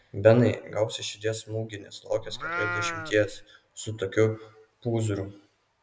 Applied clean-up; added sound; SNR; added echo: none; Livestock, farm animals, working animals; 6 dB; none.